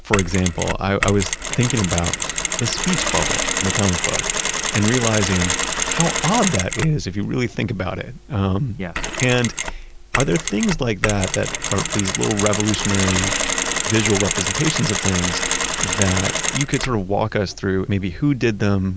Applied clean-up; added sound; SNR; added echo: none; Mechanisms; 2 dB; none.